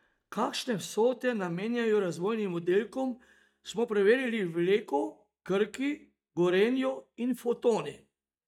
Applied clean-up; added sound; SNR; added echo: neural mask model DeepFilterNet 3.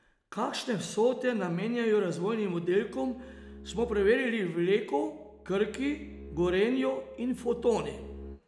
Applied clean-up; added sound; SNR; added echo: none; Bowed string instrument; 17 dB; none.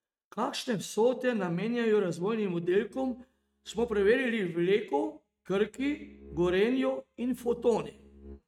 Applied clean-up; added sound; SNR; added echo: neural mask model RNNoise.